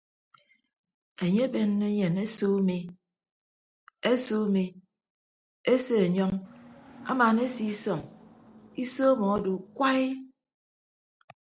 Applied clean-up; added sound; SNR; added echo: neural separator model SepFormer DNS4.